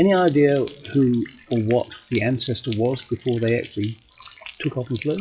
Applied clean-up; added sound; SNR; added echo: classical method WPE with log-MMSE.